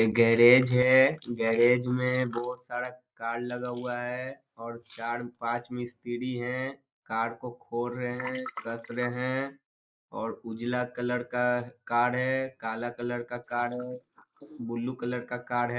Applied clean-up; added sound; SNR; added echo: neural mask model Resemble Enhance denoiser.